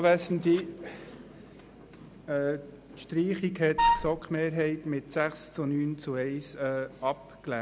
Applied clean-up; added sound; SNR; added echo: none; Wind instrument, woodwind instrument; -5 dB; none.